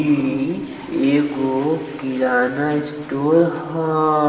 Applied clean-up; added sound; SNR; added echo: none; Toilet flush; 19 dB; reverberation time 2.9 s.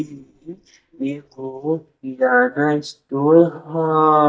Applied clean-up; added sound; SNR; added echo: neural mask model DeepFilterNet 3.